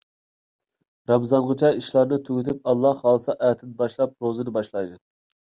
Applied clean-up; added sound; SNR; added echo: none; none; none; none.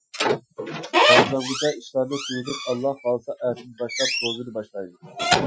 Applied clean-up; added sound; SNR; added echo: classical method Wiener filter.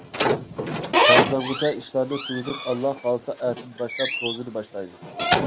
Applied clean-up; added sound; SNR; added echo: none; Squeak / Slam; -4 dB; none.